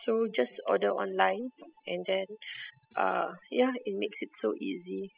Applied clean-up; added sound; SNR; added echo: classical method spectral subtraction.